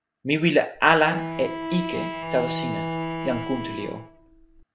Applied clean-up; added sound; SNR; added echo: none; Bowed string instrument; 6 dB; none.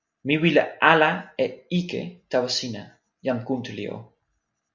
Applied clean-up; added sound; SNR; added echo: none; none; none; none.